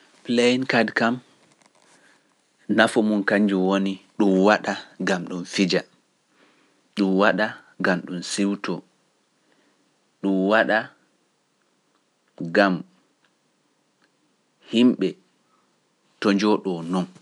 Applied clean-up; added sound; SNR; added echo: none; none; none; none.